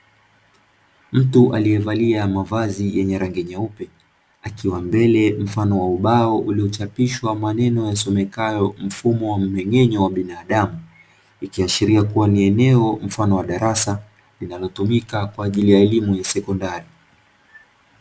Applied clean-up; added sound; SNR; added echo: none; none; none; none.